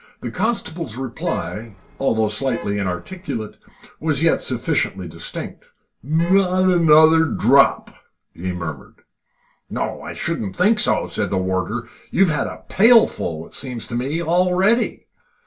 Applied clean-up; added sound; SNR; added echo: none; Traffic noise, roadway noise / Vehicle horn, car horn, honking; 18 dB; reverberation time 0.2 s.